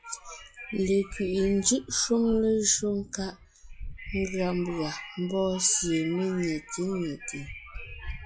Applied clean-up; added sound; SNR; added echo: classical method log-MMSE.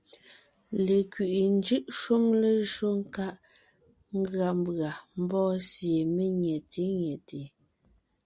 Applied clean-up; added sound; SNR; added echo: none; none; none; none.